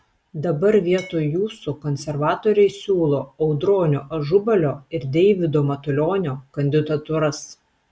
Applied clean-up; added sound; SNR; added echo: none; Glass; 20 dB; none.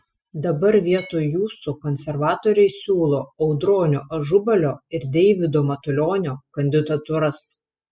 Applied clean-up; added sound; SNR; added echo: classical method spectral subtraction.